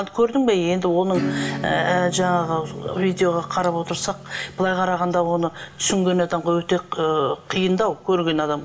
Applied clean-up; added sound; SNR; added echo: none; Acoustic guitar / Strum; 13 dB; reverberation time 0.3 s.